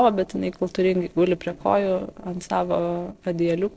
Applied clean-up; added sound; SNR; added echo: neural separator model SepFormer DNS4.